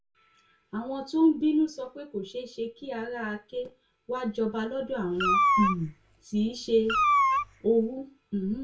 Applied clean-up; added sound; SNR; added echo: none; Meow; -2 dB; reverberation time 0.2 s.